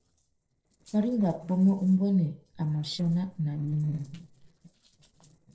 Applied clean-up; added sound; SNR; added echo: neural separator model SepFormer DNS4.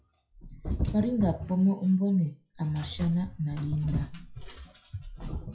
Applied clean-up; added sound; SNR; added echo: classical method WPE with log-MMSE.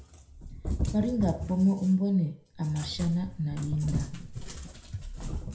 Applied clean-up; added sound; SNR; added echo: none; Cat; 7 dB; reverberation time 0.5 s.